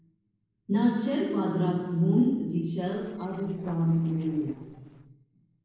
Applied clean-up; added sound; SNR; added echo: neural separator model SepFormer DNS4.